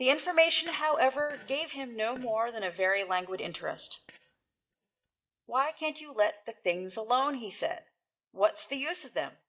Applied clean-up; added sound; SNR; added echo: neural mask model DeepFilterNet 3.